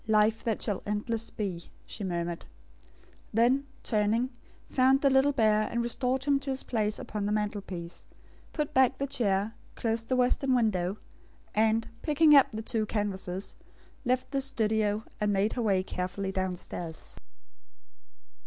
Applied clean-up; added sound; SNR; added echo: none; none; none; none.